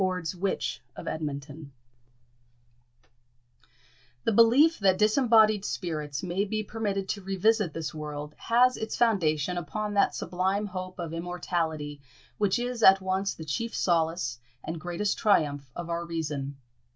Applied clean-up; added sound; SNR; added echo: none; none; none; none.